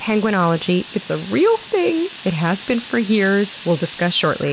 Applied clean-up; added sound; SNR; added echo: none; Fire; 16 dB; none.